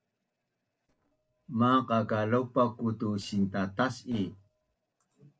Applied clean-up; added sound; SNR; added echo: neural separator model SepFormer DNS4.